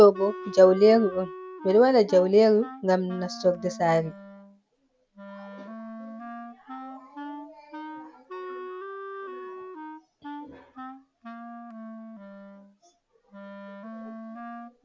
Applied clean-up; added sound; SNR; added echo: none; Wind instrument, woodwind instrument; 15 dB; none.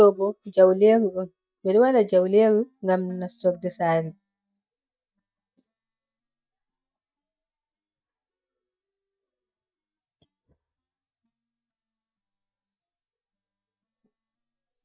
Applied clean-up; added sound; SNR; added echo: neural mask model DeepFilterNet 3.